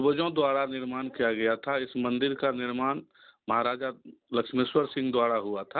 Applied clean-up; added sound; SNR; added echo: none; none; none; none.